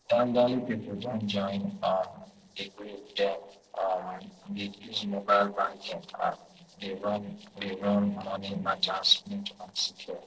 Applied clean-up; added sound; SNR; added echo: neural separator model SepFormer DNS4.